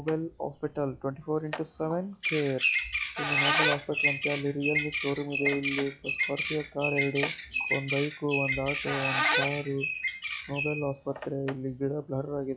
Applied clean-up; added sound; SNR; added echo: classical method log-MMSE.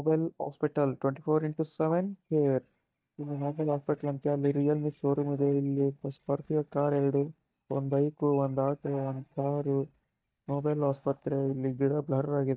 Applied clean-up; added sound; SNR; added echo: neural mask model DeepFilterNet 3.